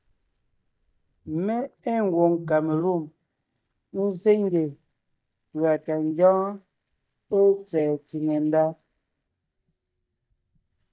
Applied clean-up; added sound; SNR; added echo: neural mask model DeepFilterNet 3.